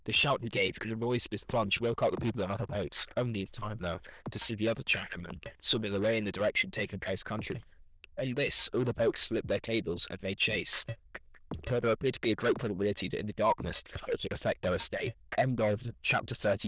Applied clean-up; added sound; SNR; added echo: neural diffusion model UNIVERSE++.